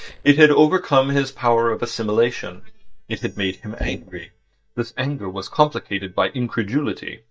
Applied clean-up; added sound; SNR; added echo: neural mask model DeepFilterNet 3.